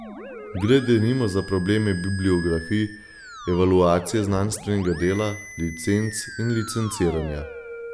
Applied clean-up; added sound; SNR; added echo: none; Musical instrument; 15 dB; none.